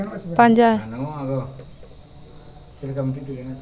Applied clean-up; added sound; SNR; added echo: none; none; none; none.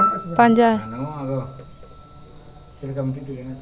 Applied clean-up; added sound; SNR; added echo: none; Piano; 8 dB; none.